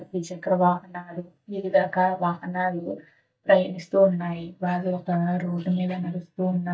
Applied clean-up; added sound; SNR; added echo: neural mask model DeepFilterNet 3.